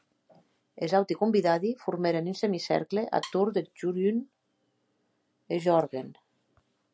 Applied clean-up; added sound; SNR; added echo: none; Wood; 18 dB; none.